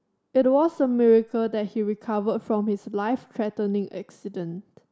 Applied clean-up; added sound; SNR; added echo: none; none; none; none.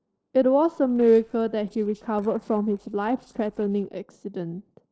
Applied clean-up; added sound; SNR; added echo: neural separator model SepFormer DNS4.